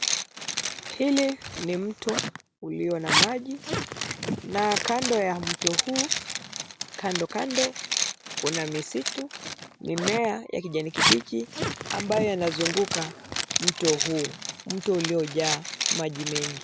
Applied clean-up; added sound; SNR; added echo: none; Zipper (clothing); 1 dB; none.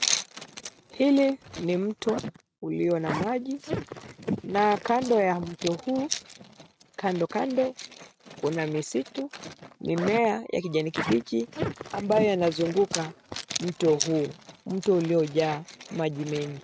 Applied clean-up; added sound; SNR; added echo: neural mask model RNNoise.